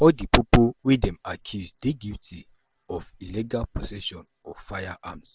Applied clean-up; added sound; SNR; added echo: none; none; none; none.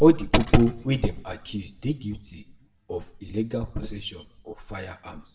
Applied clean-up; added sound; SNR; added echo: none; none; none; reverberation time 0.6 s.